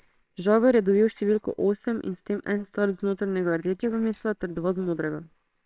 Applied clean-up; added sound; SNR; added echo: neural separator model SepFormer WHAMR!.